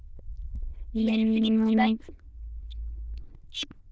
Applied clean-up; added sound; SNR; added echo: neural diffusion model UNIVERSE++.